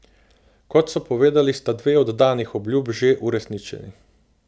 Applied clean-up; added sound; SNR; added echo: none; none; none; none.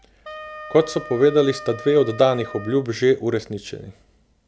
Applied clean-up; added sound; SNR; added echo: none; Wind instrument, woodwind instrument; 17 dB; none.